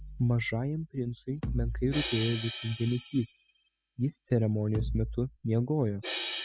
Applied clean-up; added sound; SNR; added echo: classical method spectral subtraction.